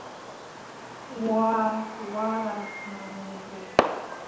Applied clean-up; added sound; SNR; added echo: none; Fireworks; 3 dB; reverberation time 0.9 s.